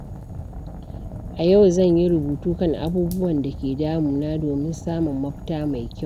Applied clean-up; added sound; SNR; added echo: none; Fire; 12 dB; none.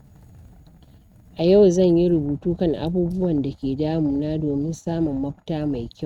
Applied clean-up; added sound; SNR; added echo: neural mask model RNNoise.